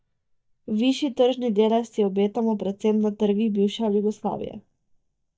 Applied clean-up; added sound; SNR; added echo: neural mask model DeepFilterNet 3.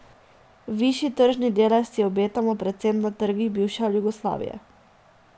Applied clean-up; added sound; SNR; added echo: none; none; none; none.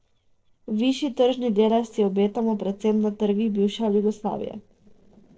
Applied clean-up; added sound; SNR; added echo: neural separator model SepFormer DNS4.